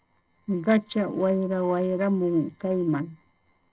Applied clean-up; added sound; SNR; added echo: neural separator model SepFormer DNS4.